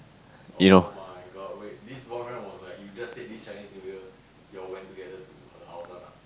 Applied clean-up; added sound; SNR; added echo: none; none; none; none.